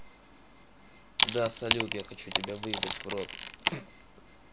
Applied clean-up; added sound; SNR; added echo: none; Wood; -5 dB; none.